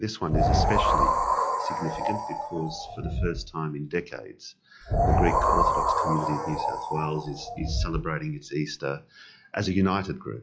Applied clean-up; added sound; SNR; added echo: classical method log-MMSE.